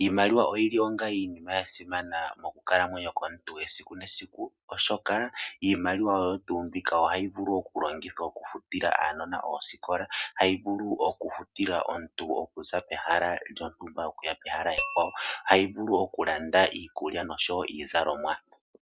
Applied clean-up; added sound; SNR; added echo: none; Tap / Glass; 9 dB; none.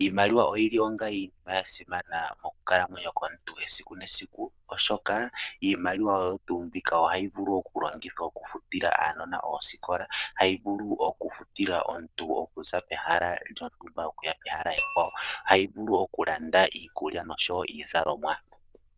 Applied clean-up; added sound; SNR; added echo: neural diffusion model UNIVERSE++.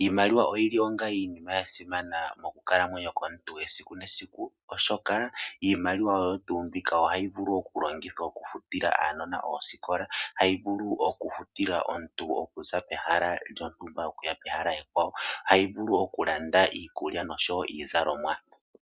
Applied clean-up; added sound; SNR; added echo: none; none; none; none.